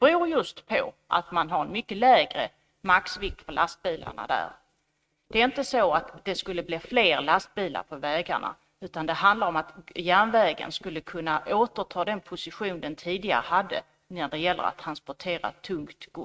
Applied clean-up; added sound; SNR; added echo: neural mask model RNNoise.